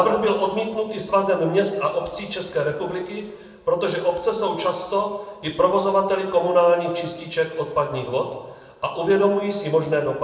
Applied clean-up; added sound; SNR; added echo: none; none; none; reverberation time 0.9 s.